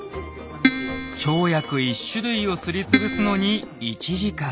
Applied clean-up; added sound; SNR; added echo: none; Keyboard (musical); -1 dB; none.